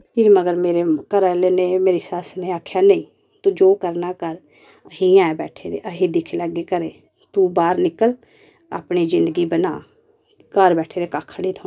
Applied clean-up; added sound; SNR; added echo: neural mask model DeepFilterNet 3.